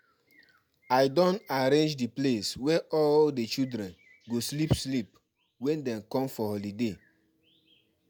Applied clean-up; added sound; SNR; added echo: none; none; none; none.